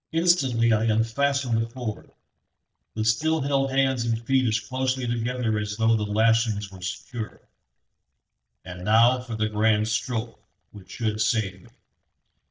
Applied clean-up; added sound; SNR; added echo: neural mask model DeepFilterNet 3.